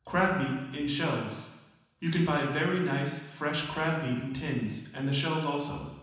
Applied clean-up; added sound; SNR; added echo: none; none; none; reverberation time 1.1 s.